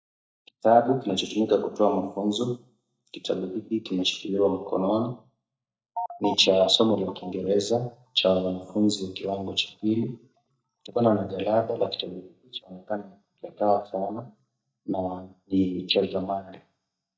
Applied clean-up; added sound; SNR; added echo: neural mask model DeepFilterNet 3.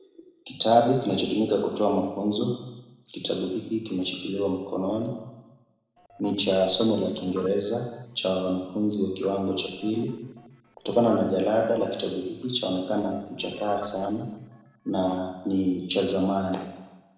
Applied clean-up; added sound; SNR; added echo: neural separator model SepFormer DNS4.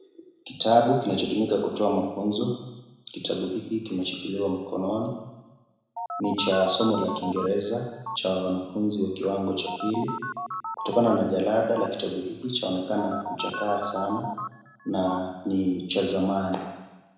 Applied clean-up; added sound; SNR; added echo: none; Telephone; 8 dB; reverberation time 1.0 s.